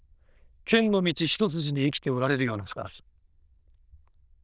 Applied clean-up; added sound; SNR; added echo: neural diffusion model UNIVERSE++.